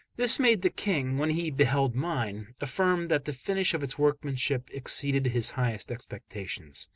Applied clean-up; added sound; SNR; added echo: none; none; none; none.